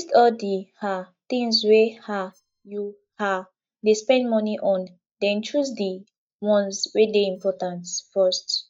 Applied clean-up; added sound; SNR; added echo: neural mask model DeepFilterNet 3.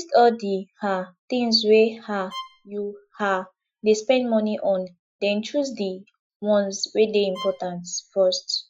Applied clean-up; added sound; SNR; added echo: classical method Wiener filter.